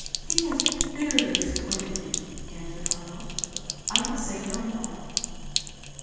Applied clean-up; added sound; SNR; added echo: none; Sink (filling or washing); -3 dB; reverberation time 2.1 s.